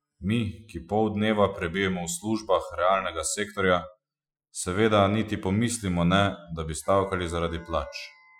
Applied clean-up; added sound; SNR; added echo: classical method Wiener filter.